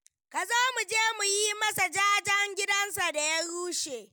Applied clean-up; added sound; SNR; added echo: none; none; none; none.